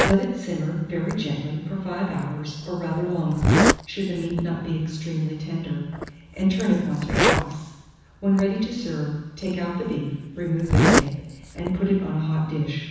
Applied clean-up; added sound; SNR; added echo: none; Zipper (clothing); 1 dB; reverberation time 1.1 s.